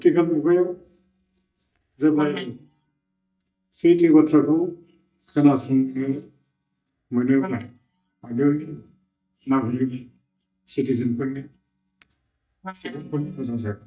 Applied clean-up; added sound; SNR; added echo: neural mask model DeepFilterNet 3.